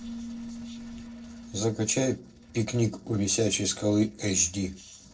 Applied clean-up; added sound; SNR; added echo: neural separator model SepFormer DNS4.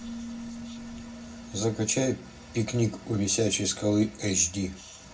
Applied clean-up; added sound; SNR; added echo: none; Keyboard (musical); 15 dB; reverberation time 0.4 s.